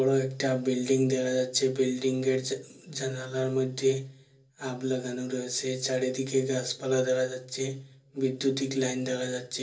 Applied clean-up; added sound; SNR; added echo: none; none; none; reverberation time 0.3 s.